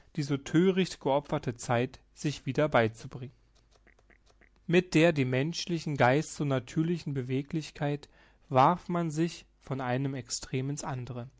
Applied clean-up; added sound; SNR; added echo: none; none; none; none.